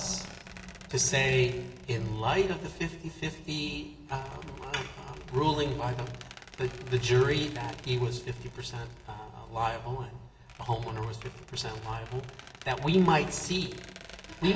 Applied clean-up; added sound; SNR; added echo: none; Squeak; 20 dB; reverberation time 0.9 s.